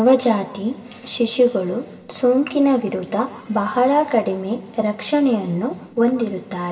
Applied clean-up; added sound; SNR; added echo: none; none; none; reverberation time 2.4 s.